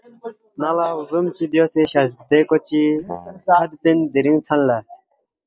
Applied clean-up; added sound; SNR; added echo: neural mask model DeepFilterNet 3.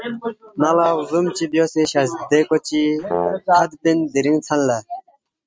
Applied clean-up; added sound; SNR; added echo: neural mask model RNNoise.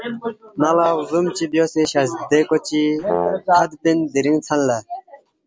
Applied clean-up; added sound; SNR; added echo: none; Brass instrument; 4 dB; none.